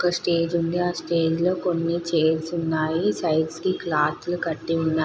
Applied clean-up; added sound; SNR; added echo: none; none; none; none.